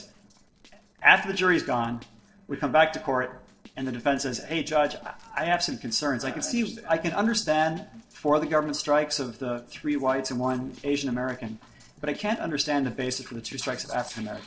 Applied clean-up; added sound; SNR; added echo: neural separator model SepFormer DNS4.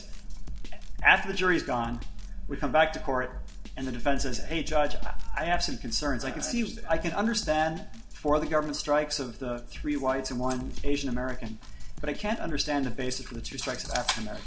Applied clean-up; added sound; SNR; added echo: none; Drum kit; 18 dB; reverberation time 0.2 s.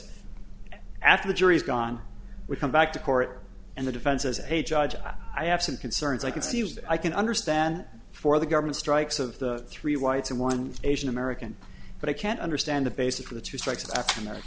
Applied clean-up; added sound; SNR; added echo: none; none; none; none.